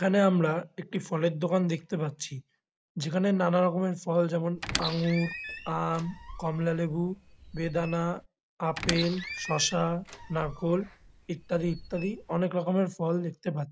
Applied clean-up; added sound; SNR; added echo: none; Squeak; 11 dB; none.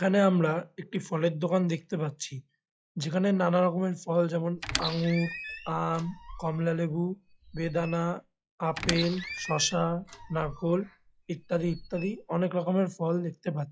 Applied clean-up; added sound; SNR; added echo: classical method log-MMSE.